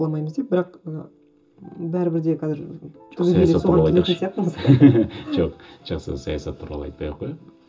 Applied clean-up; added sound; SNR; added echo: none; none; none; reverberation time 0.2 s.